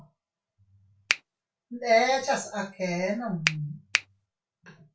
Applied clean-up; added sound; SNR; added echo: none; Finger snapping; -1 dB; reverberation time 0.2 s.